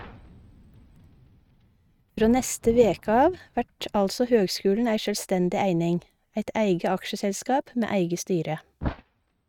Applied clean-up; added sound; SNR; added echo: neural mask model RNNoise.